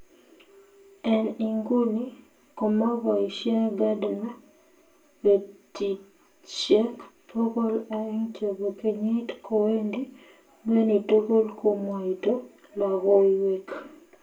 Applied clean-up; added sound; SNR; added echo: none; none; none; reverberation time 0.2 s.